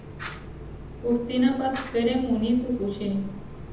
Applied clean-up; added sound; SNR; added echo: none; Fire; 12 dB; reverberation time 0.7 s.